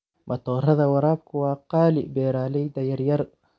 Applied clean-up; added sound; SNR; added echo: none; none; none; none.